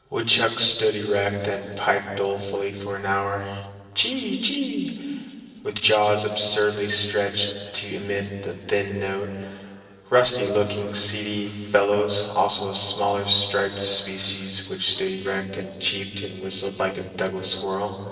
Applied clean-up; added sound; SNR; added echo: neural separator model SepFormer DNS4.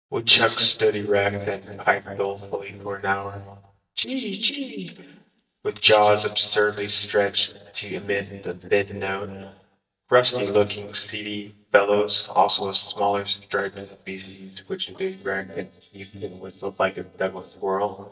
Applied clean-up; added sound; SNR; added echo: neural mask model DeepFilterNet 3.